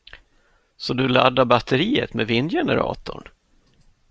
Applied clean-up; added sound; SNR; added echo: none; none; none; none.